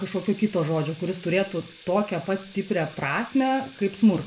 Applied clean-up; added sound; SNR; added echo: none; Sink (filling or washing) / Water tap, faucet; 19 dB; reverberation time 0.4 s.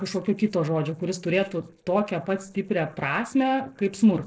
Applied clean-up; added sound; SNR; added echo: neural separator model SepFormer DNS4.